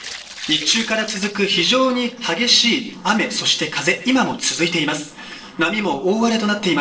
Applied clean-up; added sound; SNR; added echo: neural separator model SepFormer DNS4.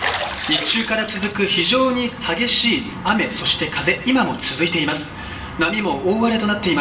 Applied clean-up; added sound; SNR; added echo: none; Bathtub (filling or washing); 12 dB; reverberation time 0.8 s.